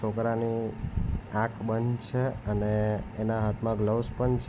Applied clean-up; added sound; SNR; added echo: none; none; none; none.